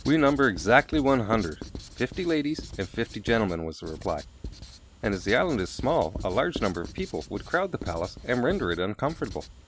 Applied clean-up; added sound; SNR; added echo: none; Writing; 13 dB; none.